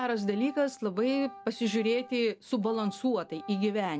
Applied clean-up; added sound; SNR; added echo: none; Organ; 18 dB; none.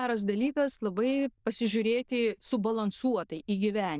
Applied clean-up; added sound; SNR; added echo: neural diffusion model UNIVERSE++.